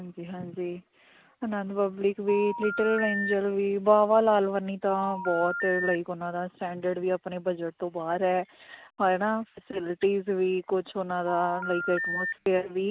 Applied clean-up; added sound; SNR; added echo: none; Telephone; 6 dB; none.